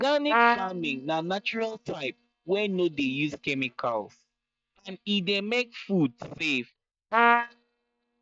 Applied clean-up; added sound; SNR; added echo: neural mask model DeepFilterNet 3.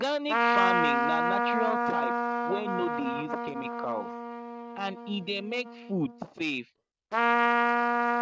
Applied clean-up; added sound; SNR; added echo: neural mask model RNNoise.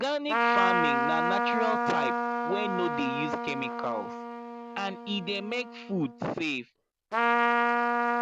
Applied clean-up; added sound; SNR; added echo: none; Trumpet; -4 dB; none.